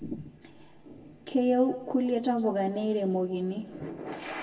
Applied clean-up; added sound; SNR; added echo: none; none; none; reverberation time 0.9 s.